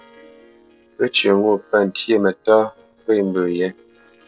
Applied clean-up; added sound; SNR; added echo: neural separator model SepFormer DNS4.